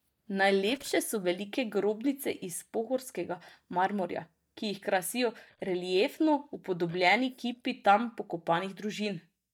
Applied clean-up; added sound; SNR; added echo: neural mask model DeepFilterNet 3.